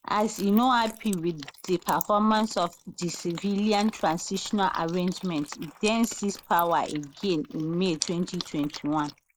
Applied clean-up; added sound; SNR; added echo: neural mask model Resemble Enhance denoiser.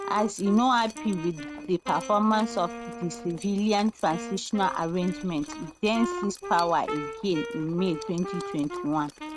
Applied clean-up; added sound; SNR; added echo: neural mask model RNNoise.